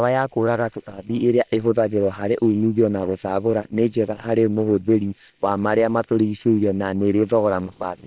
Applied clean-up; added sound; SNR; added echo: neural separator model SepFormer WHAM!.